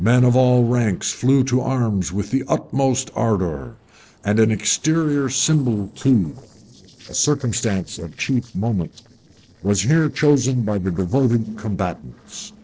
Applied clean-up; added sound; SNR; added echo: neural separator model SepFormer DNS4.